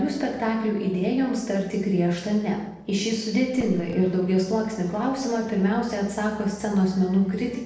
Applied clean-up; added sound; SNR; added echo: neural separator model SepFormer DNS4.